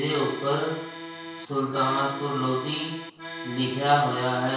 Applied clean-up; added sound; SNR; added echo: none; Accordion; 11 dB; reverberation time 0.6 s.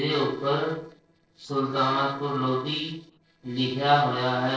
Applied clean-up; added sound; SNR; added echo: neural separator model SepFormer DNS4.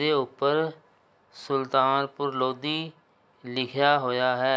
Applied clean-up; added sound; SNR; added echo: none; none; none; none.